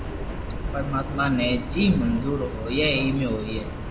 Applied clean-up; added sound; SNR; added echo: none; Subway, metro, underground; 6 dB; reverberation time 0.5 s.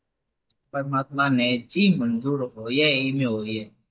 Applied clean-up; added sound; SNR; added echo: neural mask model DeepFilterNet 3.